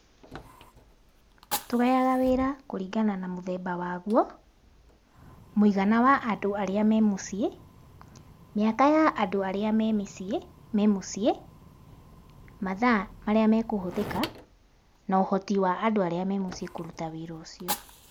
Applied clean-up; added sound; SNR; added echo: none; Fire; 18 dB; none.